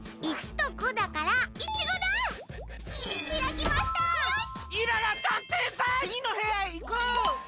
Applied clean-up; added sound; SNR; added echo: none; none; none; none.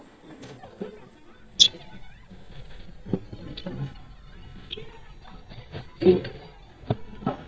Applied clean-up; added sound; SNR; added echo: neural mask model DeepFilterNet 3.